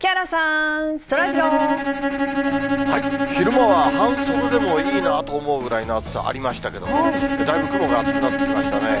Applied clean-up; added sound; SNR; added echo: none; Bowed string instrument; 1 dB; none.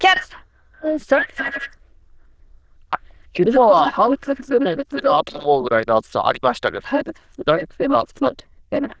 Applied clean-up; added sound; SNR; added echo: neural diffusion model UNIVERSE++.